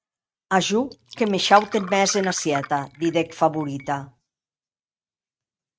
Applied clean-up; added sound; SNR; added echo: neural mask model RNNoise.